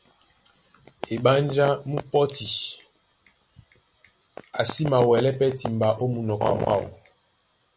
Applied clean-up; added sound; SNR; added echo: none; none; none; none.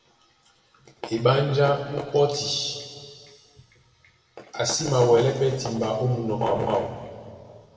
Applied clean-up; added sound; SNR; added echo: none; none; none; reverberation time 2.3 s.